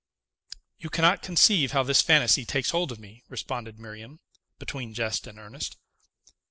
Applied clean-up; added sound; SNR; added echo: none; none; none; none.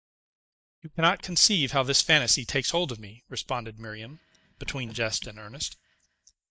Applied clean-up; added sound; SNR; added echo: neural mask model DeepFilterNet 3.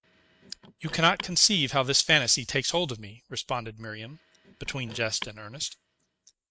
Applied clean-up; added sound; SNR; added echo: neural mask model RNNoise.